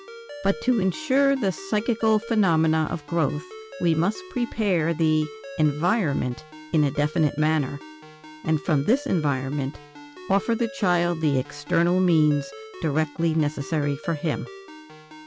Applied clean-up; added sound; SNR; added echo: none; Ringtone; 16 dB; none.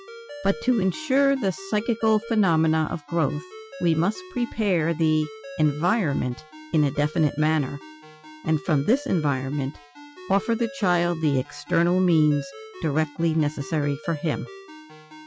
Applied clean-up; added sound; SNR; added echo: classical method Wiener filter.